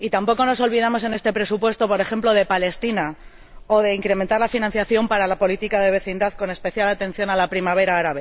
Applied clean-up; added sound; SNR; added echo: none; Sliding door; 20 dB; none.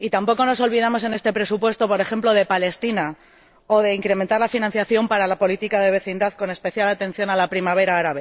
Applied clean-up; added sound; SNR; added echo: neural separator model SepFormer DNS4.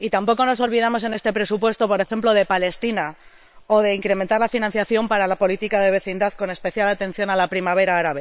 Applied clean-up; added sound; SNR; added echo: neural separator model SepFormer WHAM!.